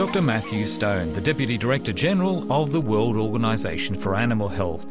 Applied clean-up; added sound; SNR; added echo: none; Bicycle; 13 dB; none.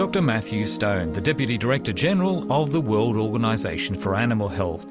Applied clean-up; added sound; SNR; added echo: none; none; none; none.